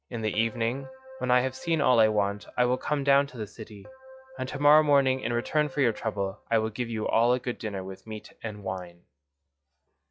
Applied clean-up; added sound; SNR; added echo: classical method log-MMSE.